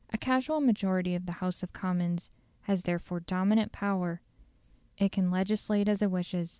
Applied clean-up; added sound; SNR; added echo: none; none; none; none.